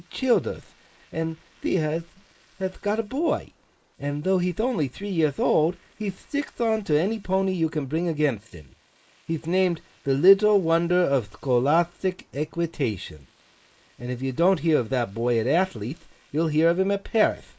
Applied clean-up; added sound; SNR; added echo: neural mask model Resemble Enhance denoiser.